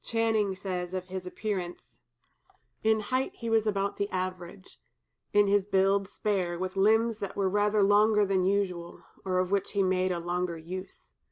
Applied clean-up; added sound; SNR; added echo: none; none; none; none.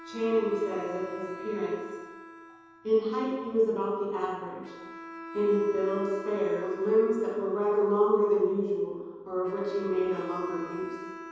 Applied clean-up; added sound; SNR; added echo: none; Bowed string instrument; 15 dB; reverberation time 1.2 s.